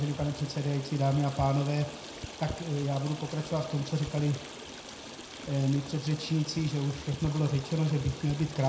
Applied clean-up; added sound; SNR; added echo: none; Stream; 13 dB; reverberation time 0.4 s.